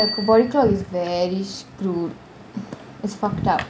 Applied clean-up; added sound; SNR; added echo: none; Bicycle bell; 14 dB; none.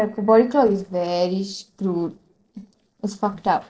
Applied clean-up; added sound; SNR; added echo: neural separator model SepFormer DNS4.